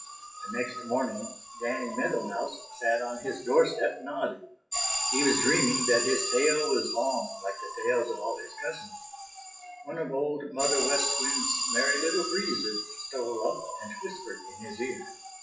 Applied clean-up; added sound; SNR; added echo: classical method WPE with log-MMSE.